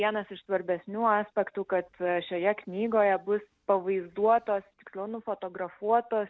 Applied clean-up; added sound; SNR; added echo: none; none; none; none.